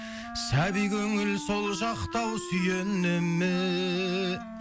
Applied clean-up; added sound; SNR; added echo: none; Wind instrument, woodwind instrument; 11 dB; none.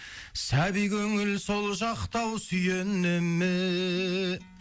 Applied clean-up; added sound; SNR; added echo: none; none; none; none.